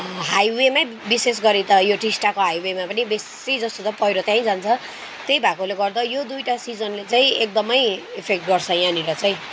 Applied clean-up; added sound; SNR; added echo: none; none; none; none.